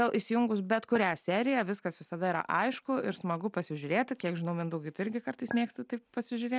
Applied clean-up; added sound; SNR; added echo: none; Chink, clink; 13 dB; none.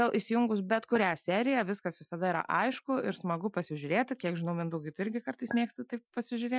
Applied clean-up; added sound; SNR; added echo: classical method Wiener filter.